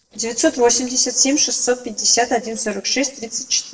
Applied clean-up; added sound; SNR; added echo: neural separator model SepFormer DNS4.